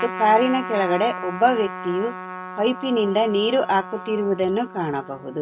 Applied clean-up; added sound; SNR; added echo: none; Trumpet; 11 dB; none.